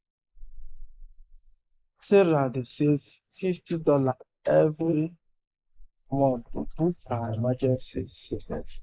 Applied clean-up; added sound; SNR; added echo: neural mask model Resemble Enhance denoiser.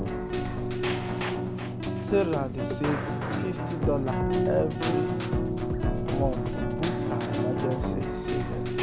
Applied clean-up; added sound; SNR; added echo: none; Keyboard (musical); -5 dB; none.